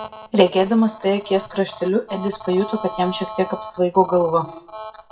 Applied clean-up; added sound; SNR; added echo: classical method WPE with log-MMSE.